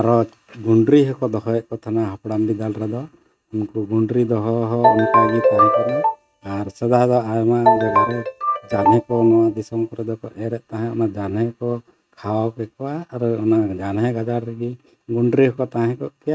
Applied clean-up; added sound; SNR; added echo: neural mask model RNNoise.